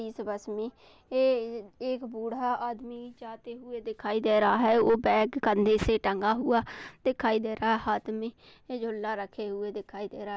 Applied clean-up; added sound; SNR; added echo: none; none; none; none.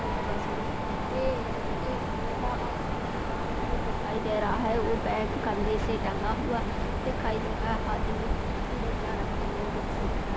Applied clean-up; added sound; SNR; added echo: none; Mechanisms; -5 dB; none.